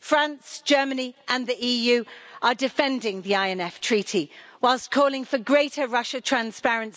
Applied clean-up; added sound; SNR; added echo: none; none; none; none.